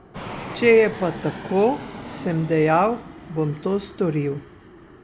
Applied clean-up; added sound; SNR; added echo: none; Fixed-wing aircraft, airplane; 14 dB; none.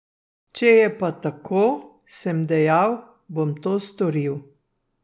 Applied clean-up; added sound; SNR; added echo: none; none; none; none.